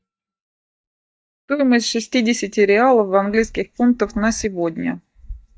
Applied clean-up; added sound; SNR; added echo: neural mask model DeepFilterNet 3.